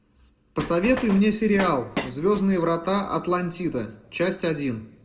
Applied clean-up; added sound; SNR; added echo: none; Train; 10 dB; reverberation time 0.7 s.